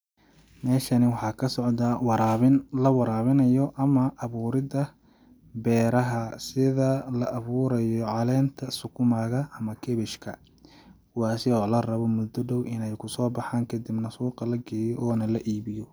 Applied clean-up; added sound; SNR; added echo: none; none; none; none.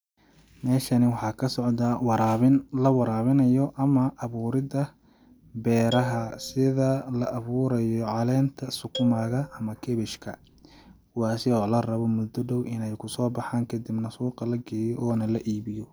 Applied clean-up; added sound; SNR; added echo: none; Marimba, xylophone; 16 dB; none.